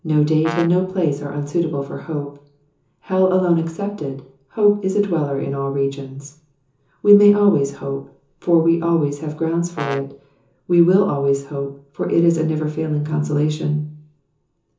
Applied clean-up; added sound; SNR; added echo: none; Brass instrument; 14 dB; reverberation time 0.8 s.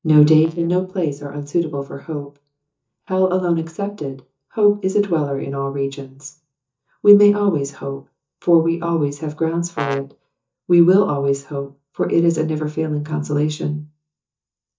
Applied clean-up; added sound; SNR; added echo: neural mask model DeepFilterNet 3.